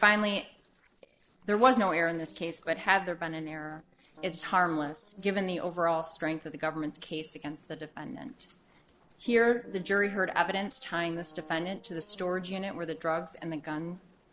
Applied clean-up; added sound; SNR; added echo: neural separator model SepFormer DNS4.